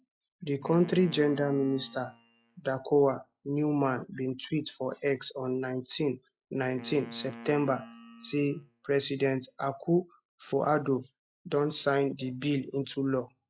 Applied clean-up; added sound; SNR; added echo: classical method log-MMSE.